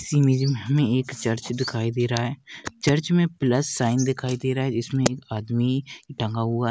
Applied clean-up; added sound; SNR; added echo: none; none; none; none.